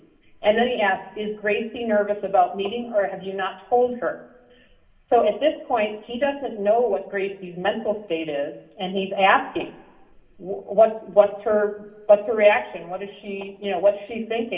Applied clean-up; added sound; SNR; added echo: none; none; none; reverberation time 0.9 s.